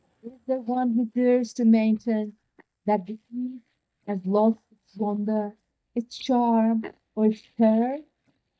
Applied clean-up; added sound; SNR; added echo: neural mask model DeepFilterNet 3.